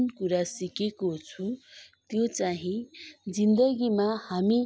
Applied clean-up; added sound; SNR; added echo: none; none; none; none.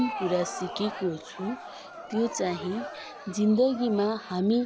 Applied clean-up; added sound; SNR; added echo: none; Crowd; 11 dB; none.